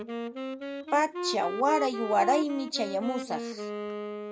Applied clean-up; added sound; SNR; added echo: none; Wind instrument, woodwind instrument; 6 dB; none.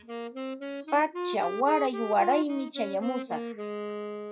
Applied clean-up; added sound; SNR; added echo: classical method log-MMSE.